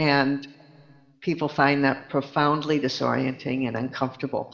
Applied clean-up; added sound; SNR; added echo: none; none; none; reverberation time 3.0 s.